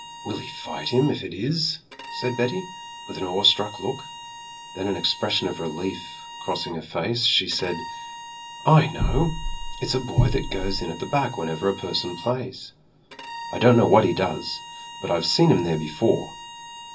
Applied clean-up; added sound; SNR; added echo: none; Bowed string instrument; 15 dB; reverberation time 0.4 s.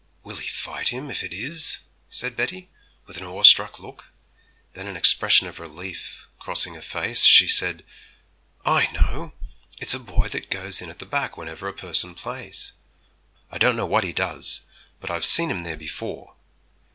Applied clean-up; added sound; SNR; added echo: none; none; none; none.